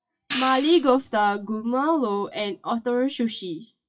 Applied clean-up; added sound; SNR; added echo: classical method WPE with log-MMSE.